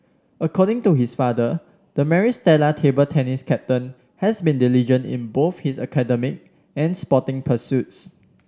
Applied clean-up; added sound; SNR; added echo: none; none; none; none.